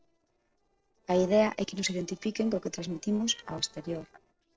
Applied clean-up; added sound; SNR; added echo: neural separator model SepFormer DNS4.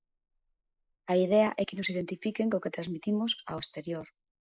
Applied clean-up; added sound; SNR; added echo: neural mask model Resemble Enhance denoiser.